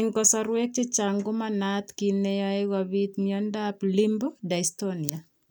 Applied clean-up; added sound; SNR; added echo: none; none; none; none.